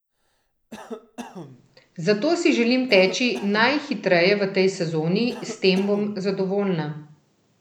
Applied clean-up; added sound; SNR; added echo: none; Cough; 19 dB; none.